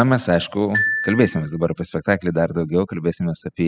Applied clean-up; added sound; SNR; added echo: classical method spectral subtraction.